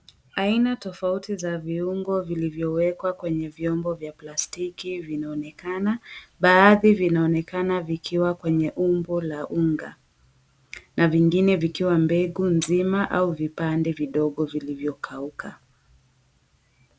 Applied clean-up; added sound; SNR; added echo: none; none; none; none.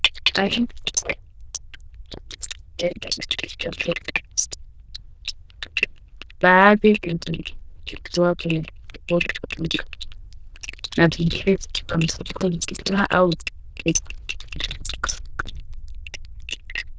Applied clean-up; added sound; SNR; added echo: neural diffusion model UNIVERSE++.